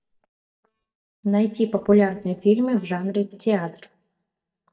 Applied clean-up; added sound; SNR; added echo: neural mask model DeepFilterNet 3.